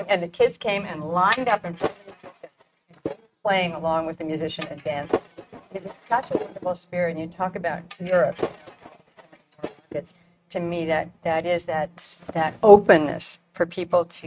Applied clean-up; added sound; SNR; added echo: neural mask model RNNoise.